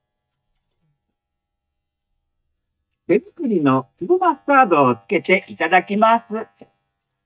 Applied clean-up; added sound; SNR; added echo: neural mask model DeepFilterNet 3.